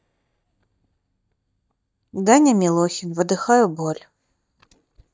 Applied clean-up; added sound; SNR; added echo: neural mask model DeepFilterNet 3.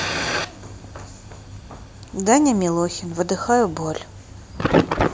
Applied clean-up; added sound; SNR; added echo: none; Fire; 3 dB; none.